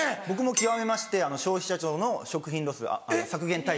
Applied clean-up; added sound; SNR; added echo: none; Chink, clink; 10 dB; none.